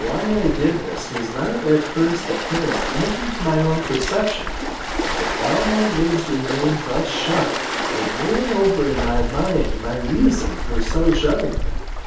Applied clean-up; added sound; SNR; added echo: none; Waves, surf; 3 dB; reverberation time 0.6 s.